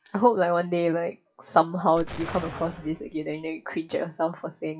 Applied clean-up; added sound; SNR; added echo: classical method WPE with log-MMSE.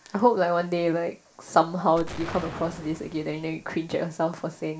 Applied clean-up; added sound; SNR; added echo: none; Explosion; 17 dB; reverberation time 0.3 s.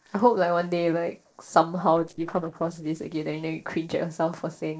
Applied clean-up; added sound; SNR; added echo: neural separator model SepFormer DNS4.